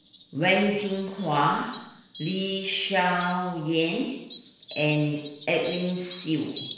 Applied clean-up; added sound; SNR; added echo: none; Fowl; 1 dB; reverberation time 1.0 s.